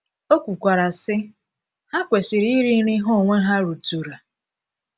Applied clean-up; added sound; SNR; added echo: none; none; none; none.